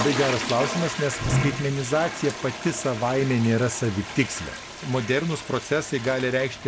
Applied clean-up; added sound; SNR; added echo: none; Toilet flush; 6 dB; none.